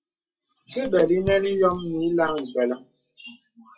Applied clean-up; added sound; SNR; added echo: classical method WPE with log-MMSE.